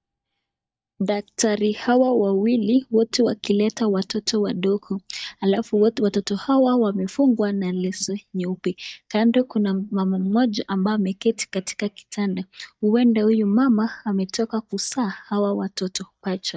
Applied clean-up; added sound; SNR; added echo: neural mask model DeepFilterNet 3.